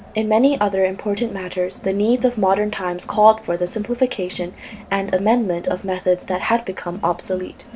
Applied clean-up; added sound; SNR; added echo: none; Crowd; 18 dB; none.